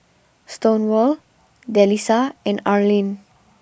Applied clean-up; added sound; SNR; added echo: none; none; none; none.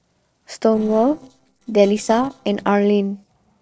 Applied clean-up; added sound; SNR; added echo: neural separator model SepFormer DNS4.